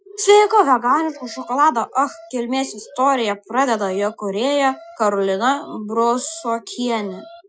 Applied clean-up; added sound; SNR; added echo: classical method Wiener filter.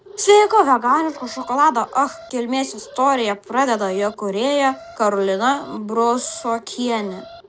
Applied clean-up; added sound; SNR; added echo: none; Alarm; 20 dB; none.